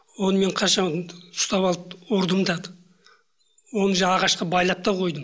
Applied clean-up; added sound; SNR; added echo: none; none; none; none.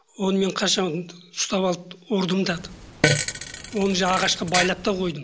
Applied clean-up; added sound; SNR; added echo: none; Fart; 3 dB; none.